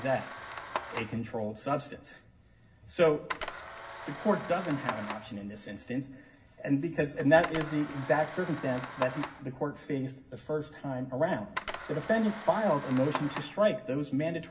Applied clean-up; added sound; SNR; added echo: none; Camera; 11 dB; reverberation time 0.4 s.